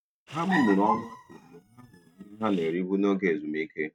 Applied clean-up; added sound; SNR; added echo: neural mask model RNNoise.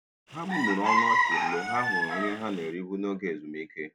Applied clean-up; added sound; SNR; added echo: none; Chicken, rooster; -5 dB; none.